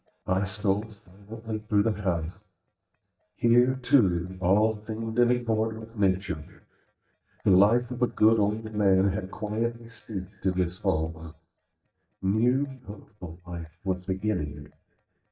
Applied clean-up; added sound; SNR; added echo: neural mask model DeepFilterNet 3.